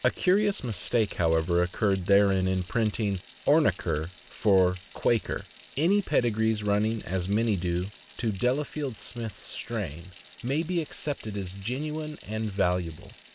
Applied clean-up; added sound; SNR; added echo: none; Sink (filling or washing) / Water tap, faucet; 18 dB; none.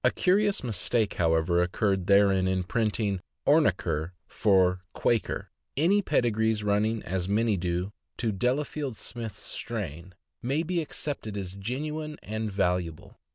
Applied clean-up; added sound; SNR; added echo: none; none; none; none.